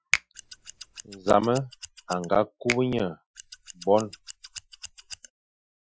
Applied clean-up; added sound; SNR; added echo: classical method Wiener filter.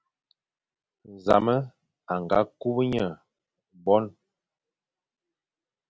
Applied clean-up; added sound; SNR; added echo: none; none; none; none.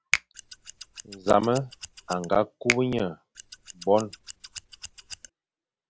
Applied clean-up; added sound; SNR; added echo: none; Finger snapping + Scissors; 7 dB; none.